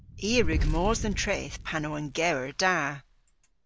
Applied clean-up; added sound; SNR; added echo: none; Fire; 4 dB; none.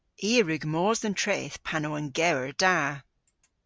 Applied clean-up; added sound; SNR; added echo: none; none; none; none.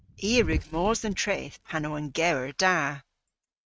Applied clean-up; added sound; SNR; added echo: neural mask model RNNoise.